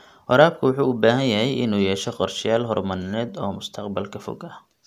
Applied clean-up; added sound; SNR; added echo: none; none; none; none.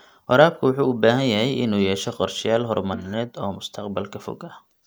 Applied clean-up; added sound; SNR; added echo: neural mask model DeepFilterNet 3.